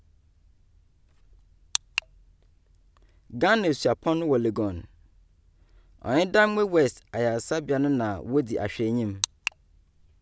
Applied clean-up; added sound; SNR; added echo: none; none; none; none.